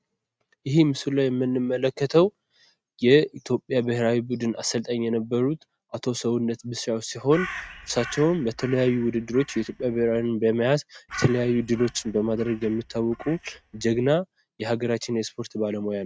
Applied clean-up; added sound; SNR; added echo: neural mask model RNNoise.